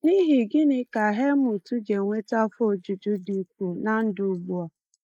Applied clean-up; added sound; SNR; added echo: neural mask model Resemble Enhance denoiser.